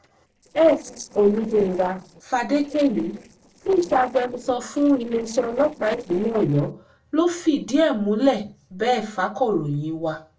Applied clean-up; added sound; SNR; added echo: neural separator model SepFormer DNS4.